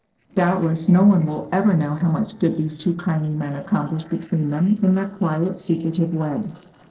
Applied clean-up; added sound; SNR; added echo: neural separator model SepFormer DNS4.